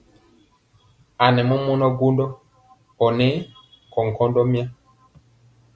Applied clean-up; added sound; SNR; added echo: none; none; none; none.